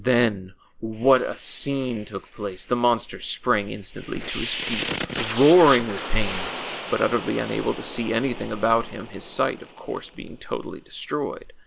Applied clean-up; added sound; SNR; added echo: none; Fire; 11 dB; none.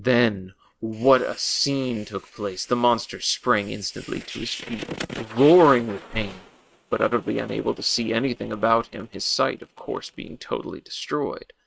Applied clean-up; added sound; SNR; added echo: neural mask model RNNoise.